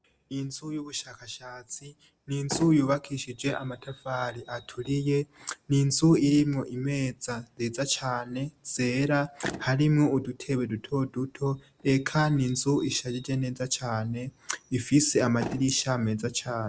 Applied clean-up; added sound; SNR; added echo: none; Motor vehicle (road); 20 dB; none.